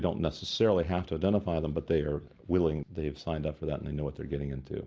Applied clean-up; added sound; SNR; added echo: none; none; none; none.